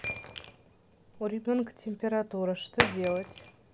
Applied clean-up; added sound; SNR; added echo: none; Shatter; -1 dB; none.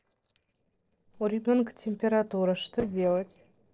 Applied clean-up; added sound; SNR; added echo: neural separator model SepFormer DNS4.